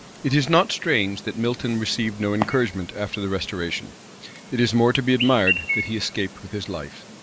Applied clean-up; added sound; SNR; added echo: none; Chirp, tweet; 9 dB; none.